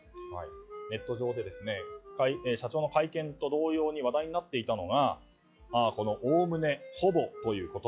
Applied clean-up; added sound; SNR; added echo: classical method log-MMSE.